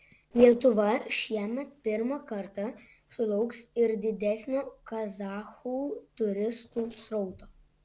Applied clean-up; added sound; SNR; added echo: neural separator model SepFormer DNS4.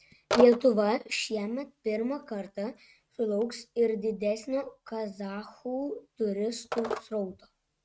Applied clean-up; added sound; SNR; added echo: neural mask model RNNoise.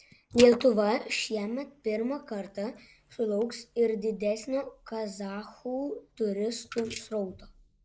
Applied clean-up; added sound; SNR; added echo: neural mask model Resemble Enhance denoiser.